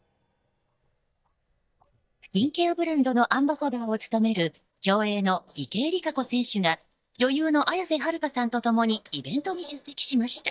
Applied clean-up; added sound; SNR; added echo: neural mask model DeepFilterNet 3.